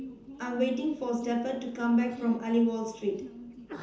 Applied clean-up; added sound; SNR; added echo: none; Sneeze; 16 dB; reverberation time 0.6 s.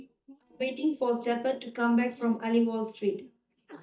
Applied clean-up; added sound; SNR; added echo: neural mask model DeepFilterNet 3.